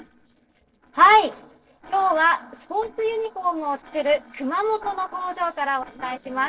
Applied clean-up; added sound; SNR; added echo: neural separator model SepFormer DNS4.